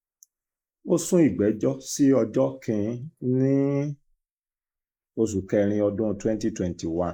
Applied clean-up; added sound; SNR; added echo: neural mask model Resemble Enhance denoiser.